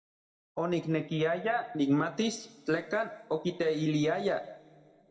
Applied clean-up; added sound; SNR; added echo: none; none; none; reverberation time 1.2 s.